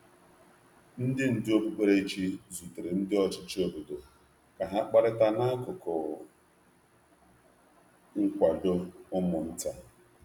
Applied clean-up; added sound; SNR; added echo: none; none; none; none.